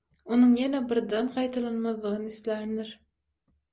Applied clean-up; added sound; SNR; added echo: none; none; none; none.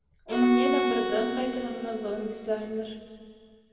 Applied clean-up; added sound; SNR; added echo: none; Bowed string instrument; 3 dB; reverberation time 2.2 s.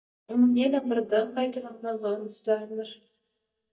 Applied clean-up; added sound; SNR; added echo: neural mask model DeepFilterNet 3.